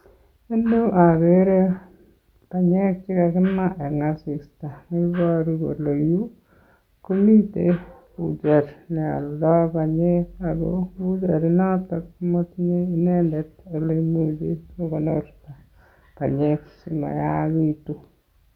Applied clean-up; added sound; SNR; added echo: none; none; none; none.